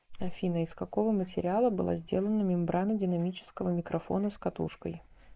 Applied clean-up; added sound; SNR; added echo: neural mask model Resemble Enhance denoiser.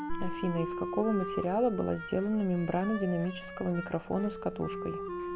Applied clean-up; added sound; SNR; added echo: none; Wind instrument, woodwind instrument; 8 dB; none.